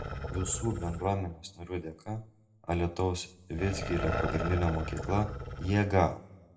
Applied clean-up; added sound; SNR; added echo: none; Growling; 7 dB; reverberation time 0.5 s.